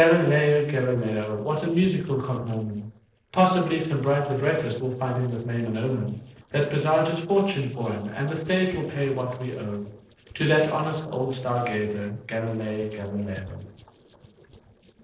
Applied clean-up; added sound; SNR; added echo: neural separator model SepFormer DNS4.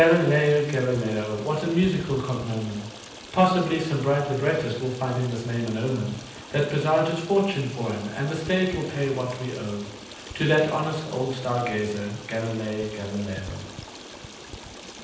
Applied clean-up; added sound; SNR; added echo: none; Stream; 16 dB; reverberation time 0.9 s.